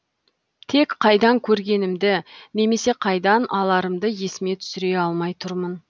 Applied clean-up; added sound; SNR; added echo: none; none; none; none.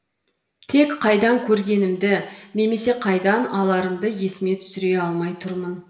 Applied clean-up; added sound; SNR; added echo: none; none; none; reverberation time 0.9 s.